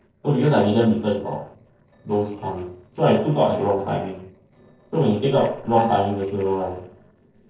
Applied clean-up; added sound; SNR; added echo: neural separator model SepFormer DNS4.